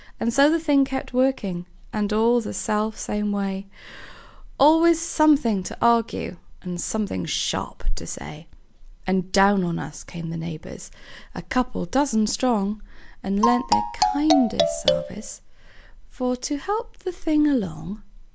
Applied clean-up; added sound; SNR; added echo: none; Marimba, xylophone; 0 dB; none.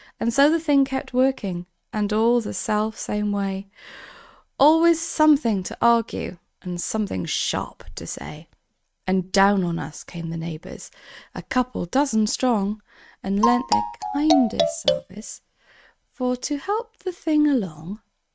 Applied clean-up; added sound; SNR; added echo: neural mask model RNNoise.